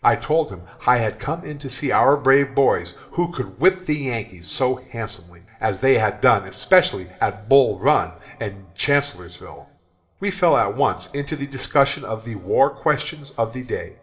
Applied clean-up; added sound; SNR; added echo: none; none; none; reverberation time 2.2 s.